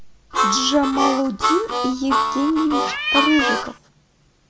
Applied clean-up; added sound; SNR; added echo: none; Cat + Harmonica; -1 dB; none.